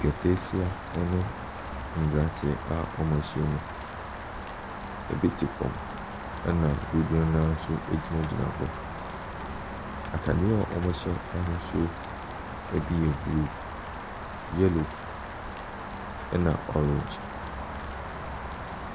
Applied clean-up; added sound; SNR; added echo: none; Rain; 7 dB; none.